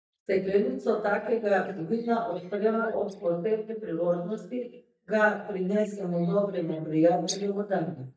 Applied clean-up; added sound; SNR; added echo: neural mask model DeepFilterNet 3.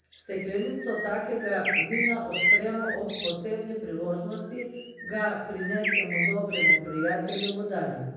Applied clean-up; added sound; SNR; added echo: none; Bird; -1 dB; reverberation time 1.1 s.